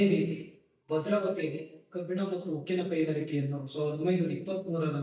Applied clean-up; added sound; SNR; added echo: neural mask model DeepFilterNet 3.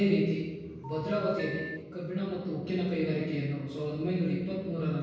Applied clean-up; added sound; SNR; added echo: none; Telephone; 11 dB; reverberation time 1.0 s.